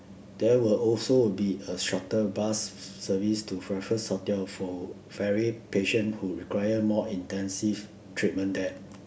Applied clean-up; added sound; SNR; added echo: none; none; none; none.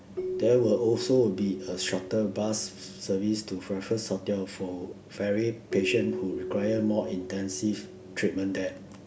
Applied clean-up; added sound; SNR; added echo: none; Keyboard (musical); 10 dB; none.